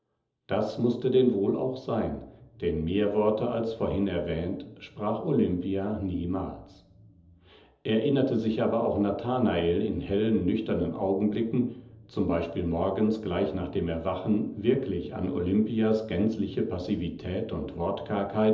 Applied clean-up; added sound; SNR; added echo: none; none; none; reverberation time 1.2 s.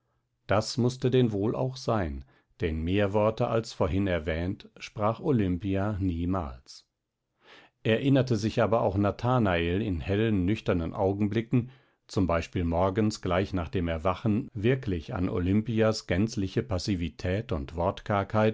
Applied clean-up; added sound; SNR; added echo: none; none; none; none.